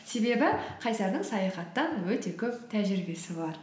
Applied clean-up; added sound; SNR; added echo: none; none; none; none.